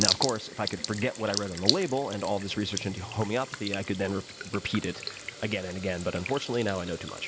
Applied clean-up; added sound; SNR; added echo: none; Sink (filling or washing) / Water tap, faucet; 4 dB; none.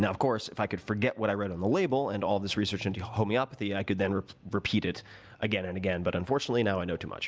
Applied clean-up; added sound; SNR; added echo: none; none; none; none.